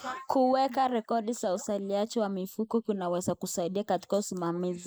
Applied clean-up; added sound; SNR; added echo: neural mask model Resemble Enhance denoiser.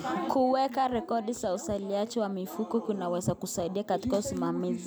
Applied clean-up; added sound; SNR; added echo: none; none; none; none.